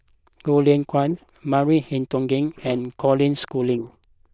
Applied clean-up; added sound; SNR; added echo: neural diffusion model UNIVERSE++.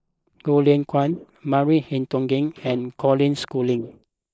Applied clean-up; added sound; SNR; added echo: neural mask model Resemble Enhance denoiser.